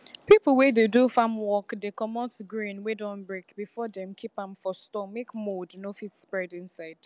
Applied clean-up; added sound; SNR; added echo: none; none; none; none.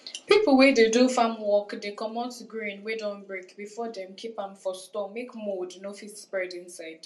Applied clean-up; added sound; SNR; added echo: none; none; none; reverberation time 0.2 s.